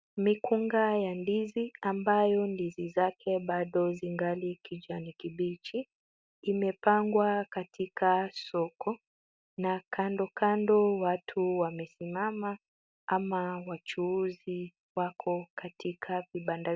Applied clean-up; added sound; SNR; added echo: none; none; none; none.